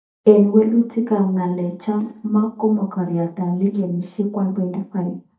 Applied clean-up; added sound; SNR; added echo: neural mask model DeepFilterNet 3.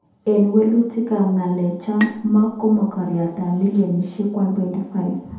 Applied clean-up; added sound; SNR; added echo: none; Bowed string instrument; 16 dB; reverberation time 0.8 s.